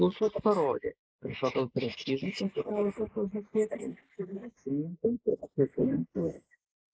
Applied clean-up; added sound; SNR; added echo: neural mask model Resemble Enhance denoiser.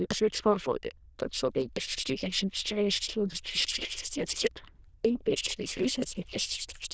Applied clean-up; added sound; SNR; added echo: neural diffusion model UNIVERSE++.